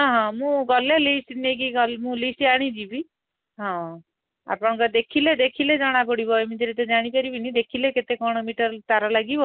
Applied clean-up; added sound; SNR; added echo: none; none; none; none.